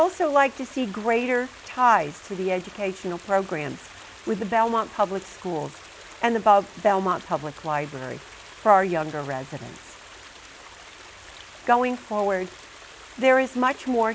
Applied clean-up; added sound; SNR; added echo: none; Stream; 20 dB; none.